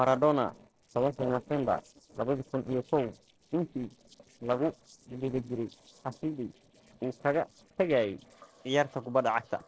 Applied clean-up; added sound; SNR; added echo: neural separator model SepFormer DNS4.